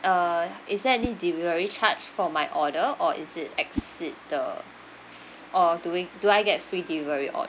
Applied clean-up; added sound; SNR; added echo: none; Whoosh, swoosh, swish; 14 dB; none.